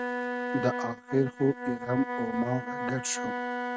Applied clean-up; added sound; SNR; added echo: neural mask model RNNoise.